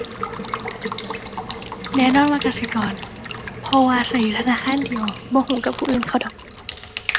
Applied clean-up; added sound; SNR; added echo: none; Water tap, faucet / Water / Liquid + Domestic sounds, home sounds; 7 dB; none.